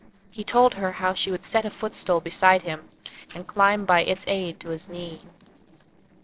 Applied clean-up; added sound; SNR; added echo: neural separator model SepFormer DNS4.